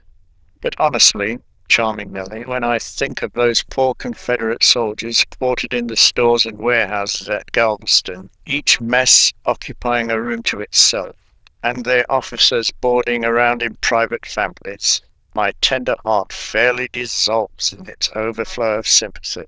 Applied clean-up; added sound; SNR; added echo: neural diffusion model UNIVERSE++.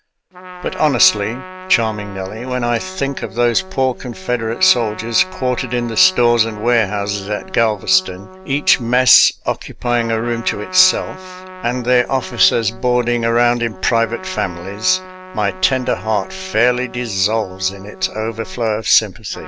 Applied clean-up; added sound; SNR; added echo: none; Trumpet; 16 dB; none.